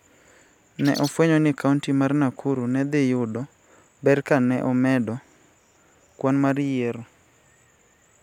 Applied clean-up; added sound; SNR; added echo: none; Bird; 13 dB; none.